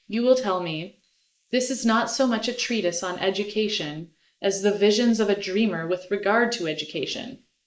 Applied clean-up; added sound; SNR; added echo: neural mask model Resemble Enhance denoiser.